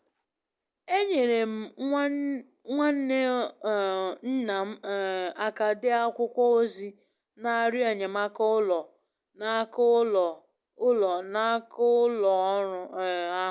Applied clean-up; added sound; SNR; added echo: none; none; none; none.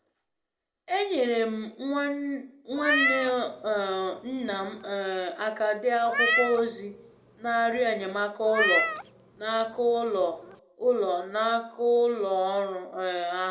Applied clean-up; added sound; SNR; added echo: none; Meow; 3 dB; reverberation time 0.4 s.